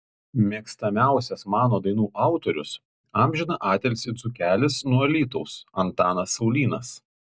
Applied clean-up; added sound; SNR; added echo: none; none; none; none.